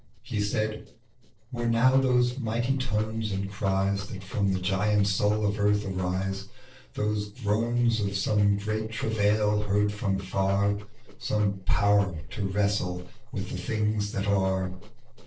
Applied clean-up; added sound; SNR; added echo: neural separator model SepFormer DNS4.